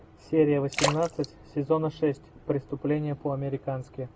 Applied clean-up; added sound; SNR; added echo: none; Splash, splatter; 7 dB; none.